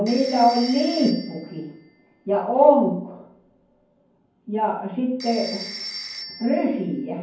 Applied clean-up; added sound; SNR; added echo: none; Telephone; 15 dB; reverberation time 0.9 s.